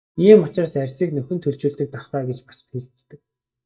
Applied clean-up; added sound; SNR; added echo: neural mask model DeepFilterNet 3.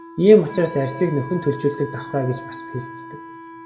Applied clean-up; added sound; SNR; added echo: none; Wind instrument, woodwind instrument; 14 dB; reverberation time 1.4 s.